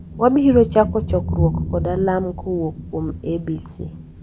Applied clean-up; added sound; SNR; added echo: none; Thunder; 6 dB; none.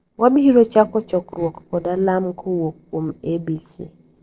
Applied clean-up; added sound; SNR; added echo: neural separator model SepFormer DNS4.